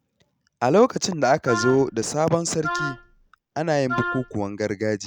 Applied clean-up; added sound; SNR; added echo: none; Wind instrument, woodwind instrument; 7 dB; none.